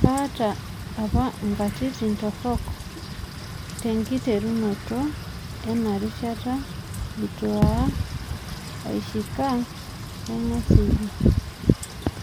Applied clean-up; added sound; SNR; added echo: none; Wind / Rain; -1 dB; none.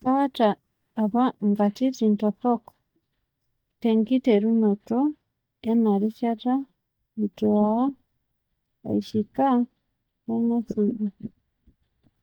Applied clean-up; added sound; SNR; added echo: neural mask model DeepFilterNet 3.